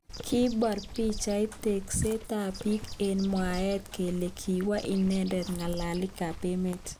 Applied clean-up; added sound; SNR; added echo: none; Bird; 11 dB; none.